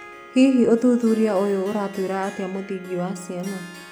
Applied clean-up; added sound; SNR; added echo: none; Harp; 19 dB; none.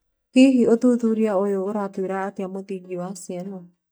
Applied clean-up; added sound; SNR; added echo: neural mask model DeepFilterNet 3.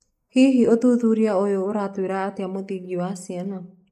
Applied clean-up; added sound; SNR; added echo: neural mask model Resemble Enhance denoiser.